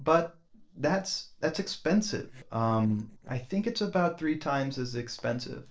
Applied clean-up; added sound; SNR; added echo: neural separator model SepFormer DNS4.